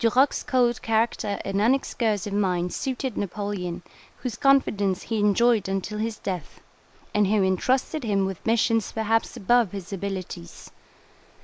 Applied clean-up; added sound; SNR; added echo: neural mask model Resemble Enhance denoiser.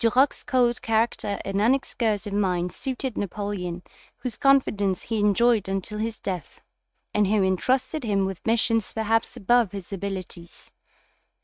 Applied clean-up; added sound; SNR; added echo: neural mask model RNNoise.